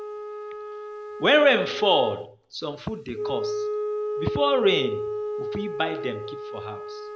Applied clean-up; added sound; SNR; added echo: none; Wind instrument, woodwind instrument; 5 dB; none.